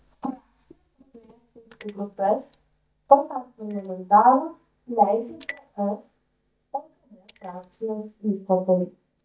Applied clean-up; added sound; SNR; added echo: neural mask model DeepFilterNet 3.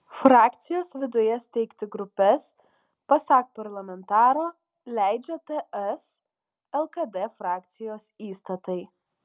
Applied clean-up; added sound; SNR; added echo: none; none; none; none.